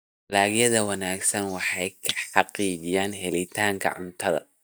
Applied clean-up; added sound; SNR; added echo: neural mask model DeepFilterNet 3.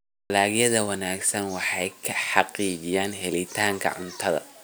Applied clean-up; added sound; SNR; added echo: none; none; none; none.